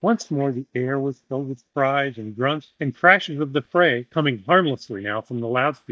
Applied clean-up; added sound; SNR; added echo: neural mask model DeepFilterNet 3.